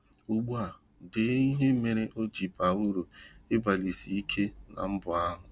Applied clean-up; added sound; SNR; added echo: none; none; none; none.